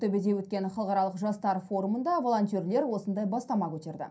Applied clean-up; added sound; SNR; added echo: none; none; none; reverberation time 0.3 s.